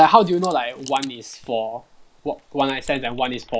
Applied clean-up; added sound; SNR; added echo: neural mask model Resemble Enhance denoiser.